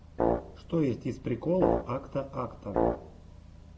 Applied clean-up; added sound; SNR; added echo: none; Brass instrument; -1 dB; none.